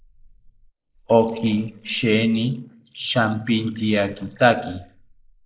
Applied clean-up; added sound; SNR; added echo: neural mask model Resemble Enhance denoiser.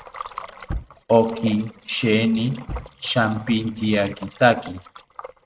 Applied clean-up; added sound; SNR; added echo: neural mask model RNNoise.